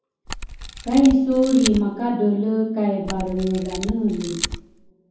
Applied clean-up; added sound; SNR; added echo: none; Camera; 11 dB; reverberation time 0.9 s.